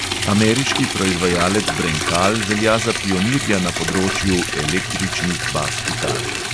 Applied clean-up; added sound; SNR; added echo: none; Liquid; 2 dB; none.